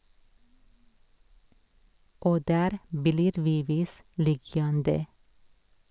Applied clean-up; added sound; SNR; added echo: none; none; none; none.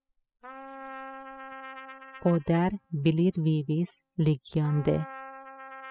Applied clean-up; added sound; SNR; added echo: classical method spectral subtraction.